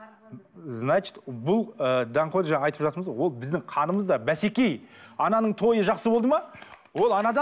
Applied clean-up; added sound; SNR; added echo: none; none; none; none.